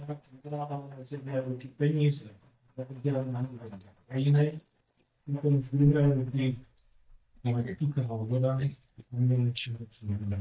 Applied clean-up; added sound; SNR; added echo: neural mask model DeepFilterNet 3.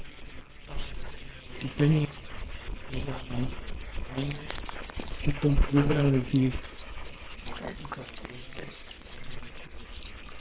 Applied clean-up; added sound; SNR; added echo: neural separator model SepFormer WHAMR!.